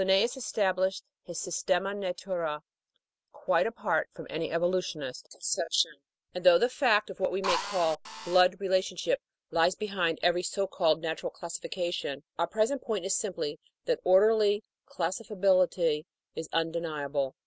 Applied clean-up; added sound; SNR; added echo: none; Drill; 6 dB; none.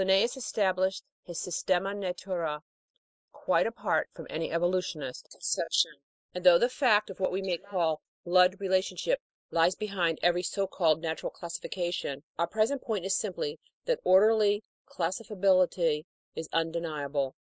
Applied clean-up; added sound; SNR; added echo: neural mask model Resemble Enhance denoiser.